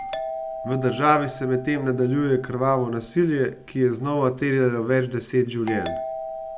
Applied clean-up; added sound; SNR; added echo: none; Doorbell; 12 dB; none.